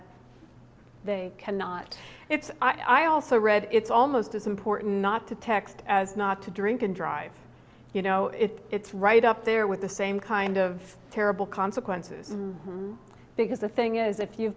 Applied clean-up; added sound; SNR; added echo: none; none; none; none.